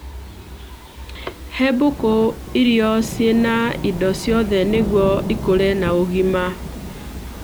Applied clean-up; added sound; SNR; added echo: none; Rain / Thunderstorm; 10 dB; none.